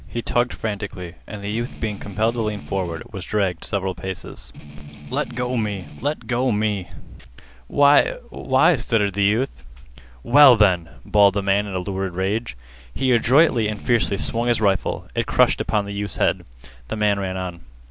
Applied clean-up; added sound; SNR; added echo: none; Strum; 14 dB; none.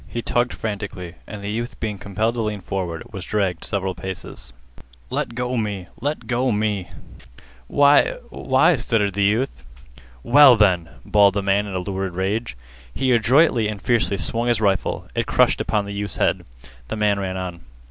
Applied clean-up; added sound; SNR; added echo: none; none; none; none.